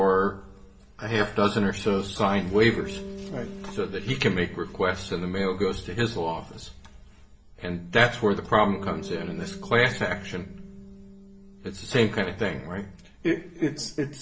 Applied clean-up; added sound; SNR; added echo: none; Bass guitar; 17 dB; reverberation time 0.5 s.